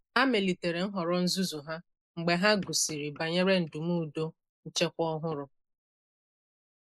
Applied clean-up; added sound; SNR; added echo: neural mask model Resemble Enhance denoiser.